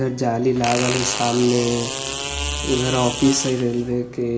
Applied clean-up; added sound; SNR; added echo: none; Fart; 7 dB; reverberation time 0.4 s.